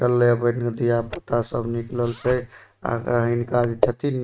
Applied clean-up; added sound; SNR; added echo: neural mask model RNNoise.